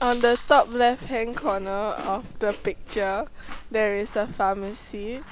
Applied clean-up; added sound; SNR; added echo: none; Chewing, mastication; 12 dB; none.